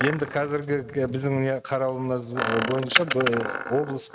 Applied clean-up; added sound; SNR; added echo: neural mask model RNNoise.